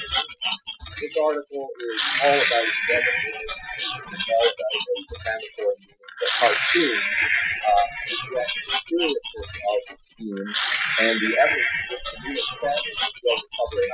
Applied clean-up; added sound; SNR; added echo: classical method Wiener filter.